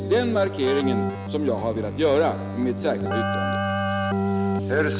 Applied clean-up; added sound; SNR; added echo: none; Keyboard (musical); 1 dB; none.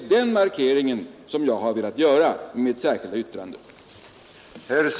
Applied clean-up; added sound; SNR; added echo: none; none; none; none.